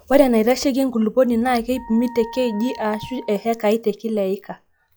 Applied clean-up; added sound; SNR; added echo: classical method log-MMSE.